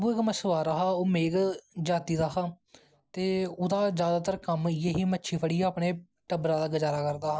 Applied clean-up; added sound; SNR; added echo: none; none; none; none.